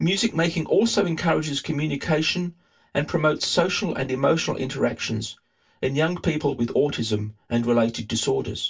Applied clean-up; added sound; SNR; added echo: none; none; none; reverberation time 0.1 s.